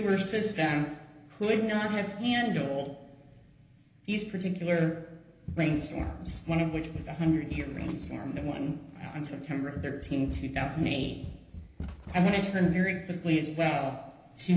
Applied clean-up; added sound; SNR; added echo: none; Run; 12 dB; reverberation time 0.8 s.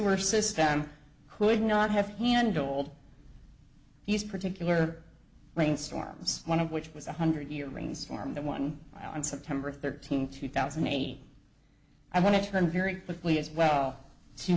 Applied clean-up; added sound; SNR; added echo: none; none; none; none.